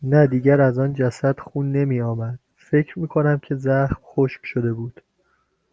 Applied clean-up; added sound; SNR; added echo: none; none; none; none.